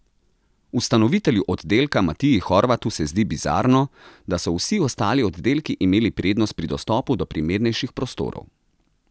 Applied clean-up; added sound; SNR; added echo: none; none; none; none.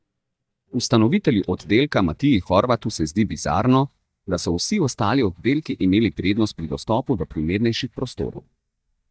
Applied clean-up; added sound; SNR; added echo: neural mask model DeepFilterNet 3.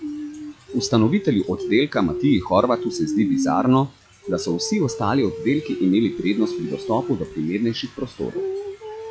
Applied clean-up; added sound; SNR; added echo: classical method log-MMSE.